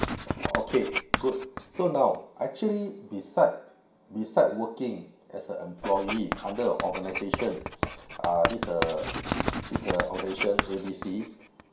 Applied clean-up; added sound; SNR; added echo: none; Writing; 4 dB; reverberation time 0.5 s.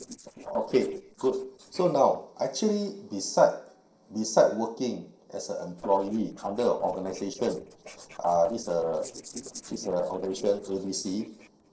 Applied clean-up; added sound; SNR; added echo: neural separator model SepFormer DNS4.